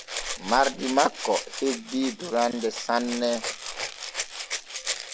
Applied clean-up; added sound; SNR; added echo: none; Rattle (instrument); 7 dB; none.